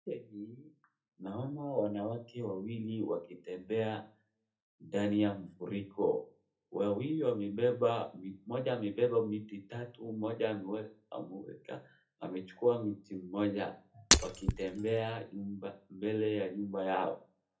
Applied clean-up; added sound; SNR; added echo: none; Shatter; -4 dB; reverberation time 0.3 s.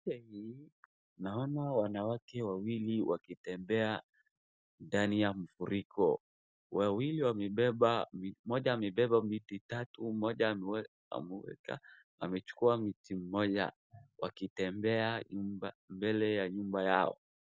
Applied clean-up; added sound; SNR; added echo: none; none; none; none.